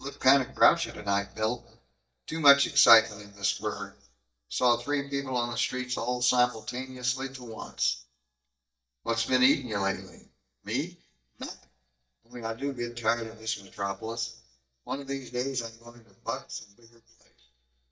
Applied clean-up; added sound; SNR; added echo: neural mask model DeepFilterNet 3.